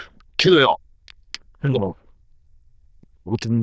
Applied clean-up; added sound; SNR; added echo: neural diffusion model UNIVERSE++.